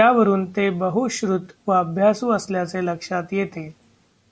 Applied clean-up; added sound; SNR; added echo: none; none; none; none.